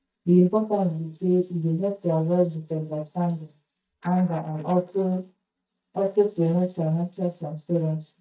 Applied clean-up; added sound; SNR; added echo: neural mask model DeepFilterNet 3.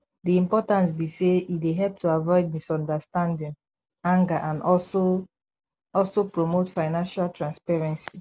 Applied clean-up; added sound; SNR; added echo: none; none; none; none.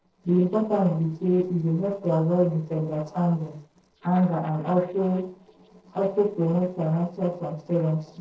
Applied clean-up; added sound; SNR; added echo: neural separator model SepFormer DNS4.